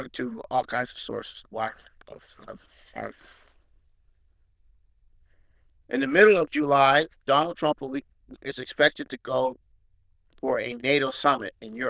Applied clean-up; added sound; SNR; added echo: neural diffusion model UNIVERSE++.